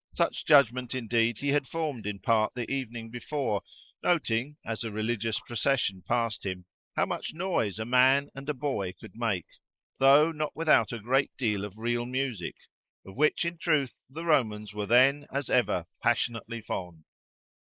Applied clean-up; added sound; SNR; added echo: neural mask model Resemble Enhance denoiser.